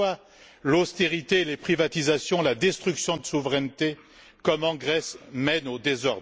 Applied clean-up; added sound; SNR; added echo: none; none; none; none.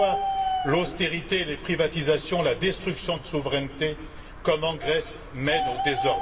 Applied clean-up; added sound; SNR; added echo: none; Bird; 5 dB; reverberation time 2.0 s.